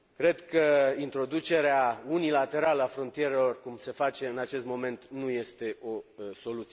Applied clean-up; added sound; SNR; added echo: none; none; none; none.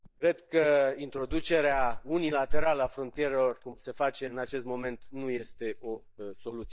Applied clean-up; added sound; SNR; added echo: neural mask model DeepFilterNet 3.